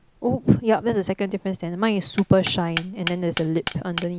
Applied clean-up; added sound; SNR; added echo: none; Hammer; 7 dB; none.